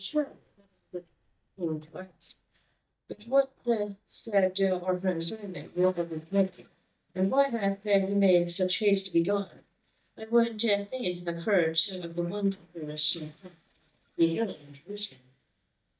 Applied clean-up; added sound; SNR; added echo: neural mask model DeepFilterNet 3.